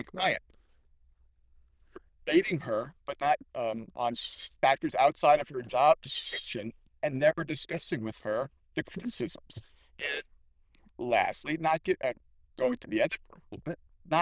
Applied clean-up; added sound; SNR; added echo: neural diffusion model UNIVERSE++.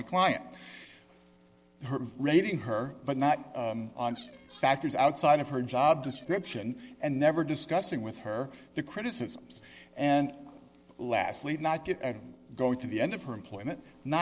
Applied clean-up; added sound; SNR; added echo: neural separator model SepFormer DNS4.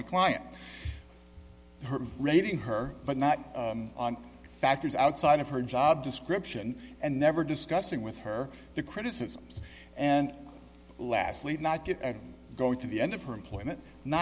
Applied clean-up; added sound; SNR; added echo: none; none; none; none.